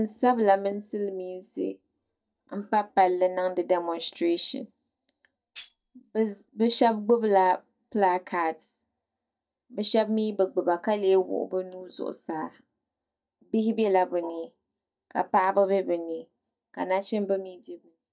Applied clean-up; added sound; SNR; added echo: neural mask model DeepFilterNet 3.